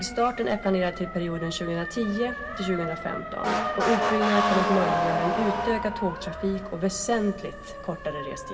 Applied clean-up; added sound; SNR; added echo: none; Motor vehicle (road) / Siren; 2 dB; reverberation time 1.6 s.